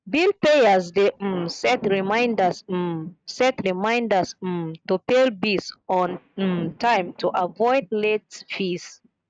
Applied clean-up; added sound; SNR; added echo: neural mask model RNNoise.